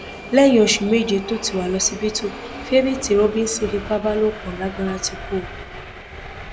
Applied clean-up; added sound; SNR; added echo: none; Subway, metro, underground; 13 dB; none.